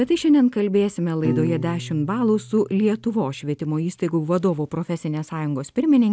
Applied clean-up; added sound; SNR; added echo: none; Piano; 14 dB; none.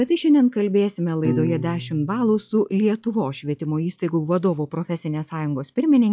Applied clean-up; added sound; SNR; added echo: classical method log-MMSE.